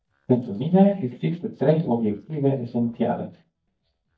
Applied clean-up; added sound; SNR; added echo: neural mask model DeepFilterNet 3.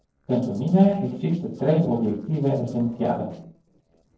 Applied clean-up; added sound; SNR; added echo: neural separator model SepFormer DNS4.